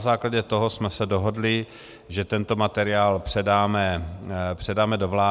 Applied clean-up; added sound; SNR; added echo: none; none; none; none.